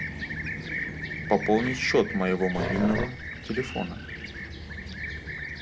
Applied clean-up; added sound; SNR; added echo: none; Growling + Fixed-wing aircraft, airplane; 4 dB; none.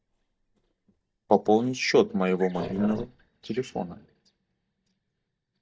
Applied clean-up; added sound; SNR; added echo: neural mask model DeepFilterNet 3.